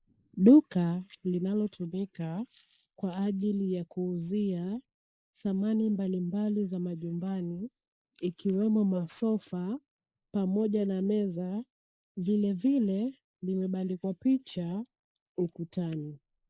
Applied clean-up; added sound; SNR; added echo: neural mask model Resemble Enhance denoiser.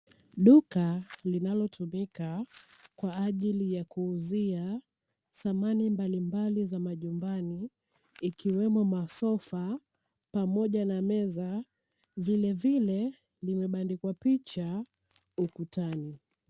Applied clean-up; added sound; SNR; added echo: none; none; none; none.